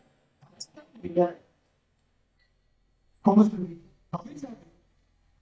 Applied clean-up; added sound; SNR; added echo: neural mask model DeepFilterNet 3.